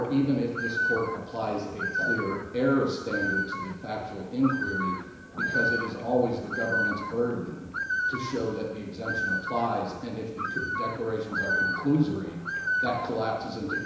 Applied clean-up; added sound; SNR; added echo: none; Bird; 2 dB; reverberation time 1.0 s.